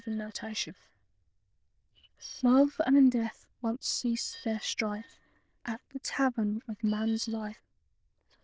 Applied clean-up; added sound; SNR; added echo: neural diffusion model UNIVERSE++.